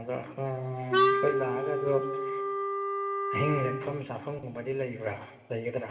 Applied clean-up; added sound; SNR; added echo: none; Wind instrument, woodwind instrument; -3 dB; reverberation time 1.3 s.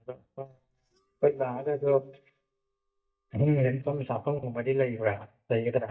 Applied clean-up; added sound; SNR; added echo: neural mask model DeepFilterNet 3.